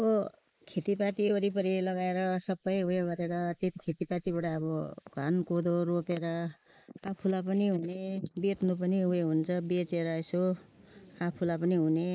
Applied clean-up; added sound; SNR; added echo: neural mask model Resemble Enhance denoiser.